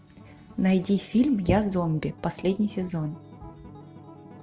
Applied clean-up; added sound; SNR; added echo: none; Acoustic guitar; 20 dB; none.